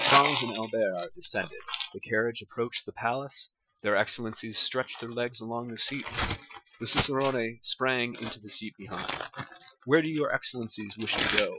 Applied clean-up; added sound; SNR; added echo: classical method Wiener filter.